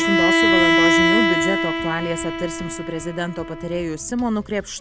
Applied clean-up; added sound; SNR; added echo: none; Bowed string instrument; -5 dB; none.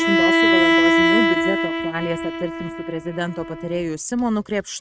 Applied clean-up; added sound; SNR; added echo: neural mask model RNNoise.